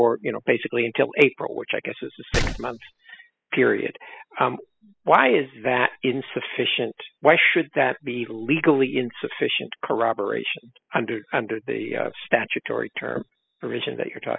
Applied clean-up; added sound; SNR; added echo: classical method spectral subtraction.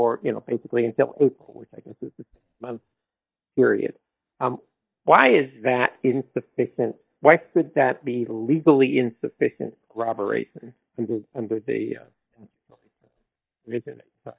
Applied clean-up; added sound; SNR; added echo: neural mask model DeepFilterNet 3.